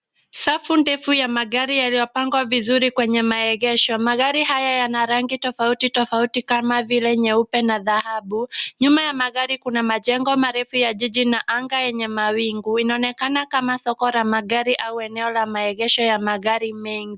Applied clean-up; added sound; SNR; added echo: none; none; none; none.